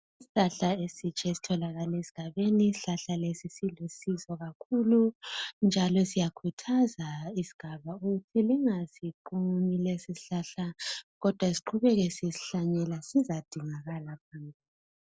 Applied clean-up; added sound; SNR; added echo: none; none; none; none.